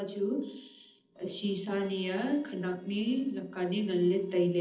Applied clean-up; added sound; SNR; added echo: neural separator model SepFormer DNS4.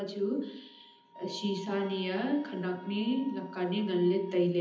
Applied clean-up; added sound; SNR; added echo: none; Wind instrument, woodwind instrument; 19 dB; reverberation time 0.8 s.